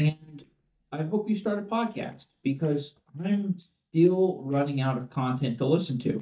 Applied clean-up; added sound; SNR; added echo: neural mask model DeepFilterNet 3.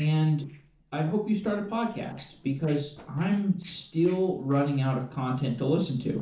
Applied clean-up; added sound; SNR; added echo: neural separator model SepFormer DNS4.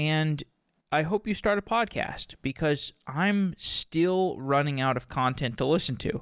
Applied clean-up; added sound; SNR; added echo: none; none; none; none.